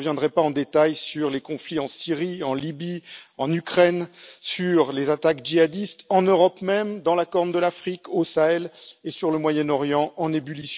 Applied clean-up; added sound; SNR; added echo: none; none; none; none.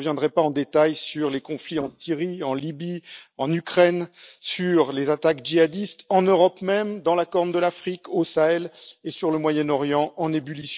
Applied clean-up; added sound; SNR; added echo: neural mask model DeepFilterNet 3.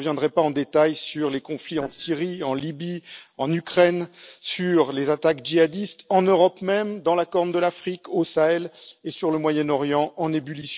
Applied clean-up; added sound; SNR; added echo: neural separator model SepFormer DNS4.